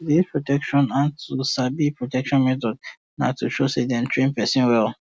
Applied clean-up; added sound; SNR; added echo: none; none; none; none.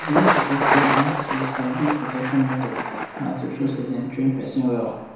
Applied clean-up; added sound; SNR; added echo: none; Thunder; 1 dB; reverberation time 1.0 s.